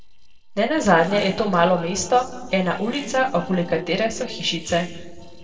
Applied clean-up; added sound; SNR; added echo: neural separator model SepFormer DNS4.